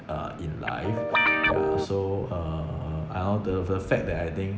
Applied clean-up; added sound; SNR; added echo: none; Guitar; -4 dB; none.